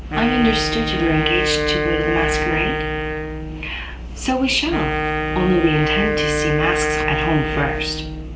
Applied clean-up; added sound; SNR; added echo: none; Wind instrument, woodwind instrument; 1 dB; none.